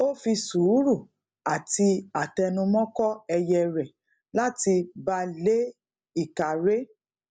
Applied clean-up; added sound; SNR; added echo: none; none; none; none.